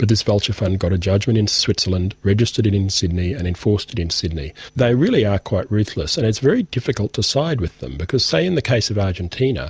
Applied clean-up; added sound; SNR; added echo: none; none; none; none.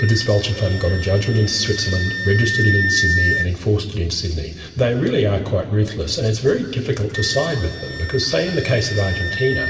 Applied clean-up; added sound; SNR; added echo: none; Wind instrument, woodwind instrument; 7 dB; reverberation time 2.5 s.